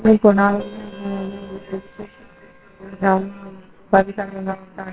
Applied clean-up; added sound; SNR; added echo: neural separator model SepFormer WHAMR!.